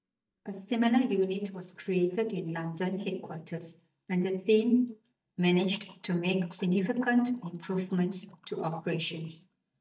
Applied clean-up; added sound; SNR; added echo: neural mask model DeepFilterNet 3.